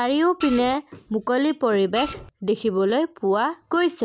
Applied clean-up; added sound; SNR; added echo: none; Printer; 12 dB; none.